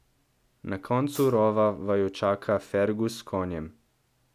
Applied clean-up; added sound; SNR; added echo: none; Hi-hat; 17 dB; none.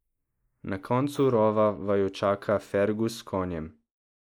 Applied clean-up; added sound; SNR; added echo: neural mask model Resemble Enhance denoiser.